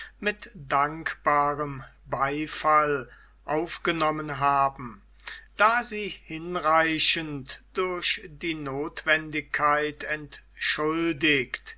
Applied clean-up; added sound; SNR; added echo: none; none; none; none.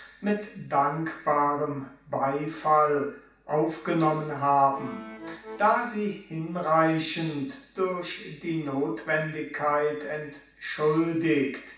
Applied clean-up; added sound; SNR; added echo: none; Accordion; 13 dB; reverberation time 0.7 s.